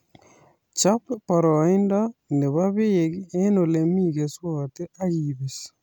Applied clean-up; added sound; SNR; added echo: none; none; none; none.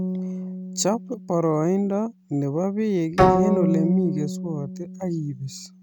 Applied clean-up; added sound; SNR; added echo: none; Bowed string instrument; 1 dB; none.